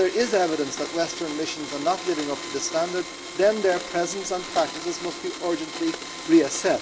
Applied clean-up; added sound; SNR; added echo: none; Domestic sounds, home sounds; 10 dB; reverberation time 0.6 s.